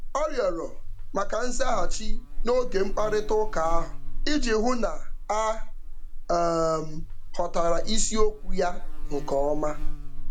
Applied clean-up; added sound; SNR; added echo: none; Buzz; -3 dB; none.